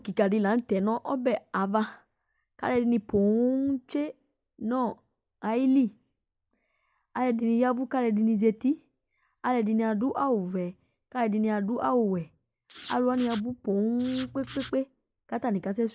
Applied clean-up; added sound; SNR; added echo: neural mask model Resemble Enhance denoiser.